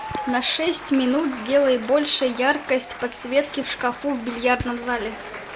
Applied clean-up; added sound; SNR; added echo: none; Applause / Crowd / Cheering; 14 dB; none.